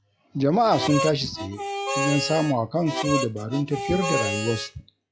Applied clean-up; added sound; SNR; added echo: classical method log-MMSE.